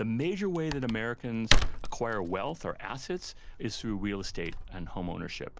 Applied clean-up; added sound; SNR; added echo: none; Tearing / Wood; -2 dB; none.